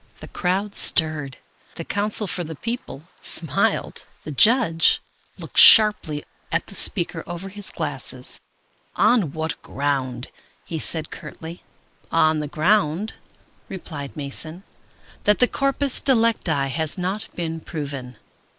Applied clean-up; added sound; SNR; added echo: neural mask model Resemble Enhance denoiser.